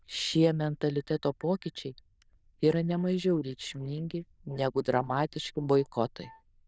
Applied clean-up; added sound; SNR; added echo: neural diffusion model UNIVERSE++.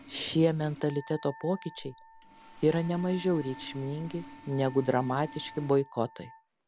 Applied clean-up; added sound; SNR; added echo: none; Sawing + Wind instrument, woodwind instrument; 17 dB; none.